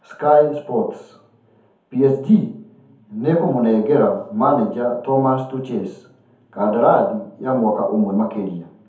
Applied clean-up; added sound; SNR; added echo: none; none; none; reverberation time 0.6 s.